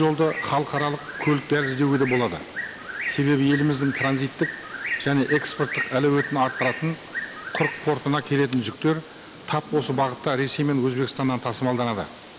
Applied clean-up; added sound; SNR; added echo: none; Bird; 10 dB; none.